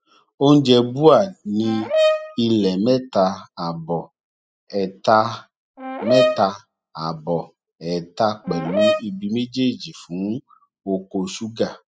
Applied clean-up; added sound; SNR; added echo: classical method spectral subtraction.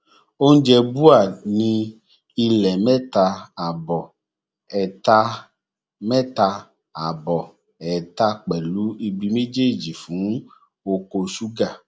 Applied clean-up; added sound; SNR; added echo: none; none; none; none.